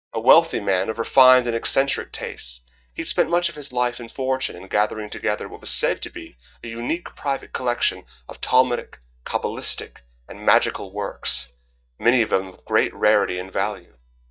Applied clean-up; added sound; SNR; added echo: neural mask model DeepFilterNet 3.